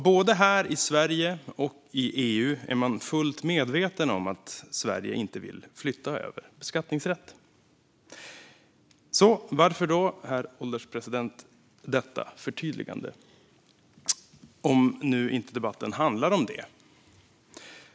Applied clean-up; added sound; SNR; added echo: none; none; none; none.